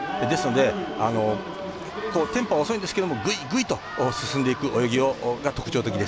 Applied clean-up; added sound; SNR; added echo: none; none; none; none.